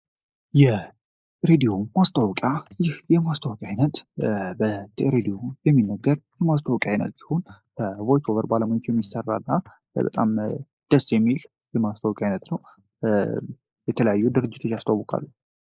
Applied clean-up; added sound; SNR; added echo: neural mask model Resemble Enhance denoiser.